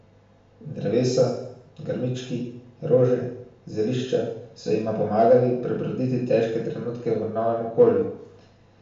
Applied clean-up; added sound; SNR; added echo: none; none; none; reverberation time 0.7 s.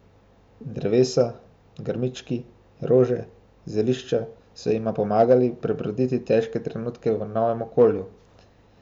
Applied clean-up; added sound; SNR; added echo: none; none; none; none.